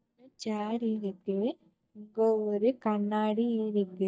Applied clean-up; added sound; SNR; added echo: neural mask model DeepFilterNet 3.